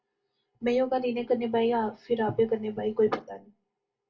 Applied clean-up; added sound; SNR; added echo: none; none; none; reverberation time 0.2 s.